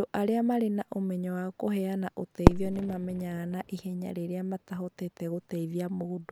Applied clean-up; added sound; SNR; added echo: none; Fireworks; 1 dB; none.